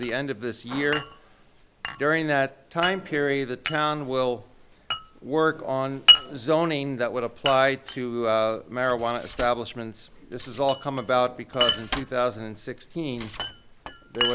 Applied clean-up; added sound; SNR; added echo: none; Glass; 4 dB; none.